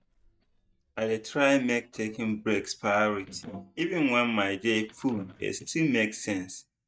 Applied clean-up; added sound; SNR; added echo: neural mask model DeepFilterNet 3.